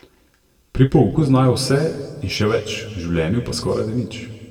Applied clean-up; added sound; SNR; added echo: none; none; none; reverberation time 1.6 s.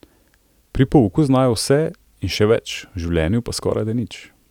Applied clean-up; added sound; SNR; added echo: none; none; none; none.